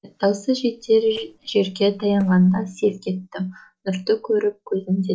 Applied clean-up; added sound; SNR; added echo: neural separator model SepFormer DNS4.